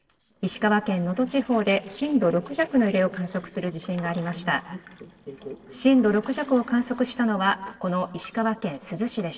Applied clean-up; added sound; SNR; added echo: neural separator model SepFormer DNS4.